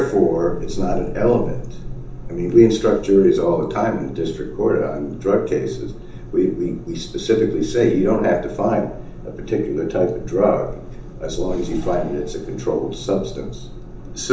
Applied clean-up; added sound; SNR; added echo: none; none; none; reverberation time 0.7 s.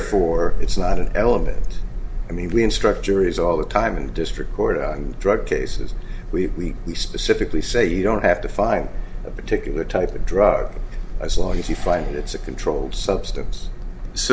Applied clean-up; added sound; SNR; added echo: none; none; none; none.